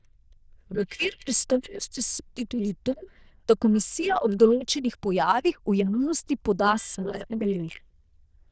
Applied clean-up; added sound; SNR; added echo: neural diffusion model UNIVERSE++.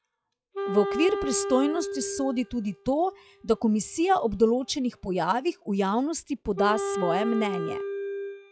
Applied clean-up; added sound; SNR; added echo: classical method log-MMSE.